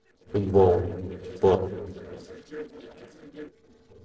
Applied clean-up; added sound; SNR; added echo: neural separator model SepFormer DNS4.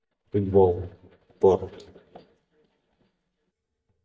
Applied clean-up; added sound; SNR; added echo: neural mask model DeepFilterNet 3.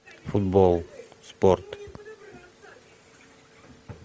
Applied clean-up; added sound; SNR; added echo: none; none; none; none.